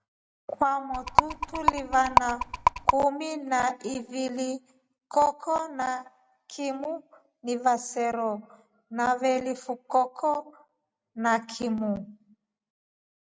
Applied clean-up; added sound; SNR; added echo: none; Rattle; -4 dB; none.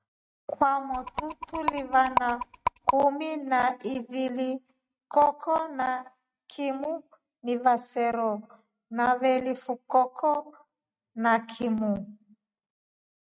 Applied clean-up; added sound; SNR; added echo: neural mask model RNNoise.